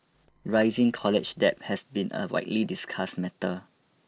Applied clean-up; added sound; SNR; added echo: neural separator model SepFormer DNS4.